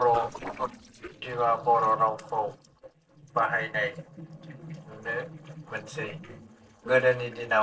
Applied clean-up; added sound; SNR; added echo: neural separator model SepFormer DNS4.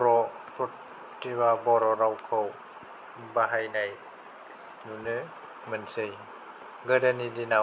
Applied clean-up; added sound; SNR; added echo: none; none; none; none.